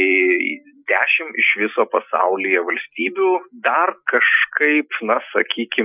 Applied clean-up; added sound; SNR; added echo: classical method Wiener filter.